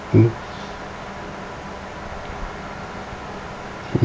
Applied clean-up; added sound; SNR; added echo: none; Wind instrument, woodwind instrument; 17 dB; none.